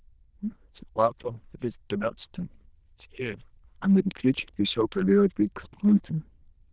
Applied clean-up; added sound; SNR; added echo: neural diffusion model UNIVERSE++.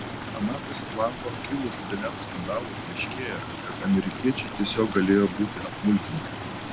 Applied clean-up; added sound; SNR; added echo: none; Stream; 7 dB; none.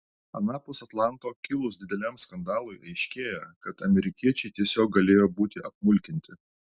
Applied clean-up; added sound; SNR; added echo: none; none; none; none.